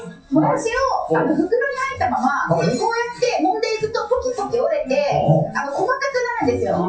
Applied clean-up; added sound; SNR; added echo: classical method WPE with log-MMSE.